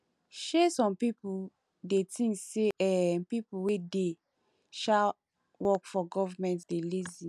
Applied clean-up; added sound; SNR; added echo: none; none; none; none.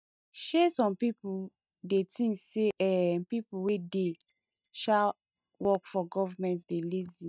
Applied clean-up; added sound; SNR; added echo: neural mask model DeepFilterNet 3.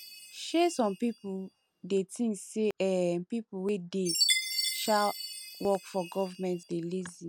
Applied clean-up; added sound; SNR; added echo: none; Chime; 6 dB; none.